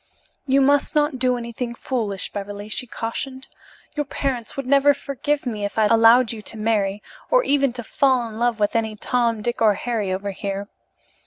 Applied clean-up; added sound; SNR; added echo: none; none; none; none.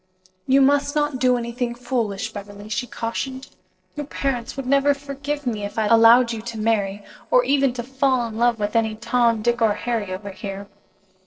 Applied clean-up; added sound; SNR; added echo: neural separator model SepFormer DNS4.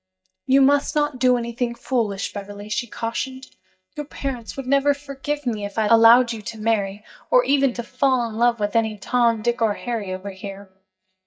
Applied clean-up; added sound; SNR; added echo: neural mask model DeepFilterNet 3.